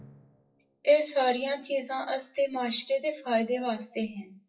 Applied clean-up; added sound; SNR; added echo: classical method WPE with log-MMSE.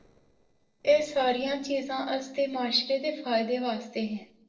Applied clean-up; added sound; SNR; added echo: neural separator model SepFormer DNS4.